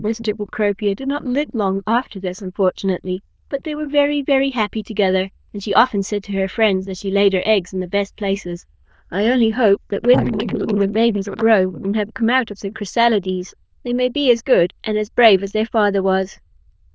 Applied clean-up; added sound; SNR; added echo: neural diffusion model UNIVERSE++.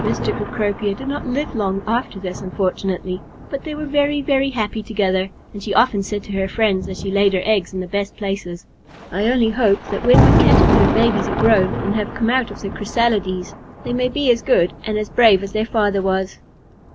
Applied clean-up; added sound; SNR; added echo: none; Thunder; 4 dB; none.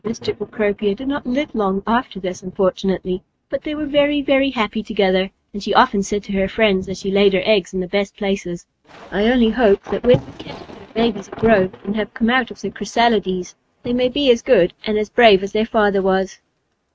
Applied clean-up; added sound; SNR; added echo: neural mask model RNNoise.